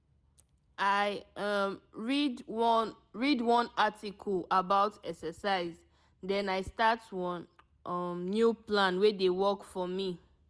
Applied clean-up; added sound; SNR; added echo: none; none; none; none.